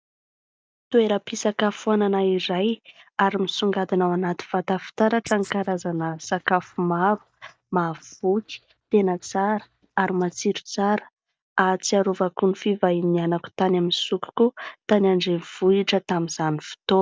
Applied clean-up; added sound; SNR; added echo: neural mask model DeepFilterNet 3.